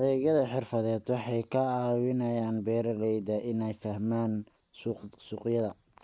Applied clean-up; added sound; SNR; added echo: none; none; none; none.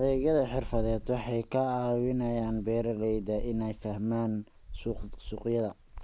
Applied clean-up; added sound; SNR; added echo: none; Thunder / Rain; 10 dB; none.